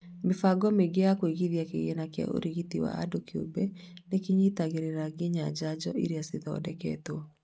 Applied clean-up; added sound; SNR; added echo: neural mask model RNNoise.